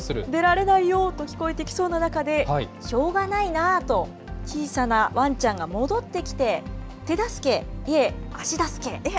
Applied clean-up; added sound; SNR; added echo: none; none; none; none.